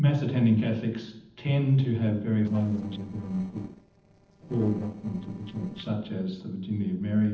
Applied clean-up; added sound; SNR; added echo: neural separator model SepFormer DNS4.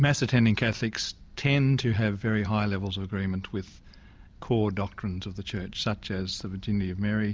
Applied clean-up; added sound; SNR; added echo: none; none; none; none.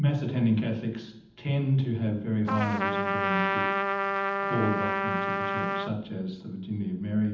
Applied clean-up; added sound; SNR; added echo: none; Trumpet; -1 dB; reverberation time 0.8 s.